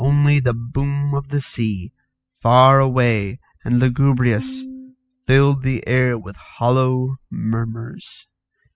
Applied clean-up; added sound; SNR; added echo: classical method spectral subtraction.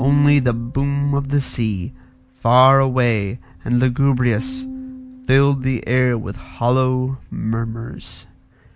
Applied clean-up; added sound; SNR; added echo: none; Bowed string instrument; 18 dB; none.